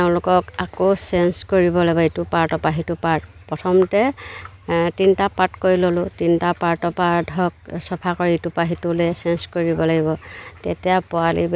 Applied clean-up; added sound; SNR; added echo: none; none; none; none.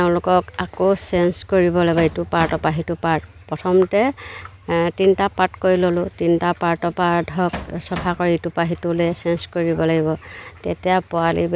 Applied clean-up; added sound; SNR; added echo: none; Bass drum; 12 dB; none.